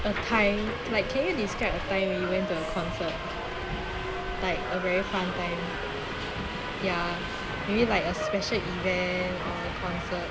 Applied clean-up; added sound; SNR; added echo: none; Subway, metro, underground; 2 dB; none.